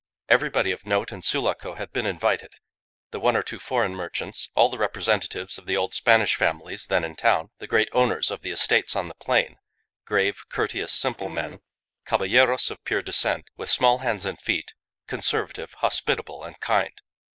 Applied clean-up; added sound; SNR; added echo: neural mask model Resemble Enhance denoiser.